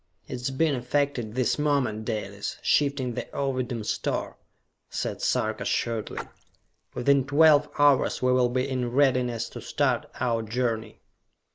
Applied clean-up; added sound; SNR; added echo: neural mask model Resemble Enhance denoiser.